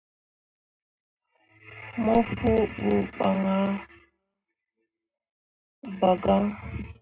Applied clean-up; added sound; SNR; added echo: none; Wood; 16 dB; reverberation time 0.2 s.